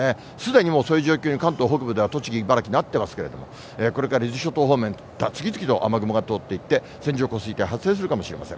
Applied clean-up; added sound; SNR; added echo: none; none; none; none.